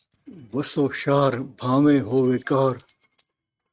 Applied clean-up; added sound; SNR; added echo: neural mask model RNNoise.